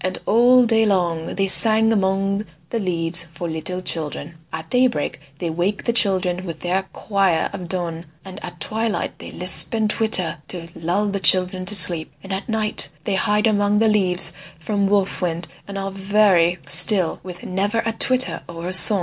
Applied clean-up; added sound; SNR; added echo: none; none; none; none.